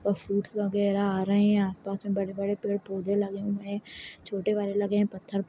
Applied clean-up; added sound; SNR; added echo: none; none; none; none.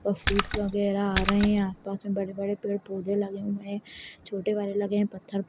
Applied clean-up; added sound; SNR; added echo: none; Splash, splatter; 3 dB; none.